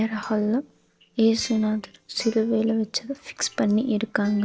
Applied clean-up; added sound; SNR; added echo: neural separator model SepFormer DNS4.